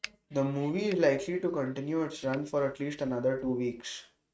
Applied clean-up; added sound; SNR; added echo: neural mask model RNNoise.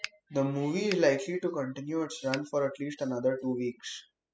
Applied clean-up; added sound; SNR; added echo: classical method spectral subtraction.